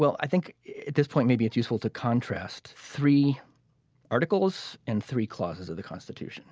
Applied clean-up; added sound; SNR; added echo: none; none; none; none.